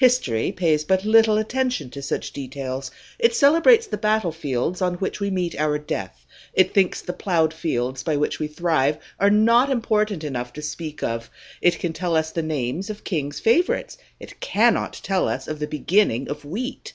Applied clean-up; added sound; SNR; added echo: none; none; none; none.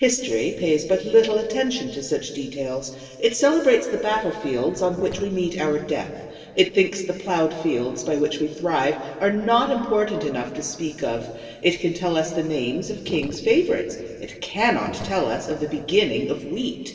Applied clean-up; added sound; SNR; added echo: neural separator model SepFormer DNS4.